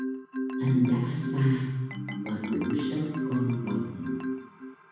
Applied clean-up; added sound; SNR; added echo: none; Marimba, xylophone; 3 dB; reverberation time 1.1 s.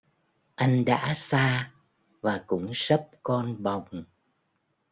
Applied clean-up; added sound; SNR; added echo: none; none; none; none.